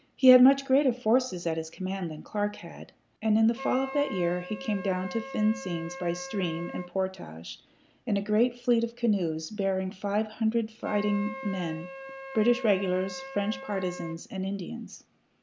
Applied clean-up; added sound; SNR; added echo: none; Wind instrument, woodwind instrument; 16 dB; none.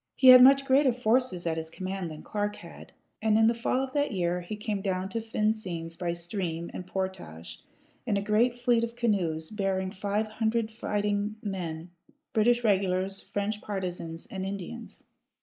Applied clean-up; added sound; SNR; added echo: neural mask model Resemble Enhance denoiser.